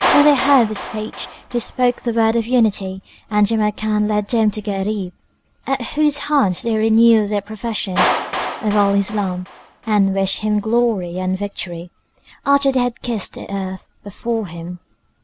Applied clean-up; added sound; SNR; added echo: none; Clapping; 10 dB; none.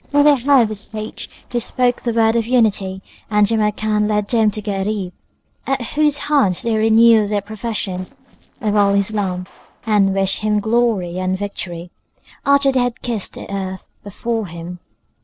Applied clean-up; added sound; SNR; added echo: neural separator model SepFormer DNS4.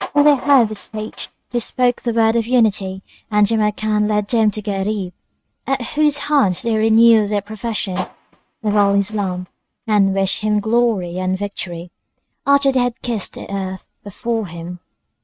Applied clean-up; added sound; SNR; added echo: neural mask model RNNoise.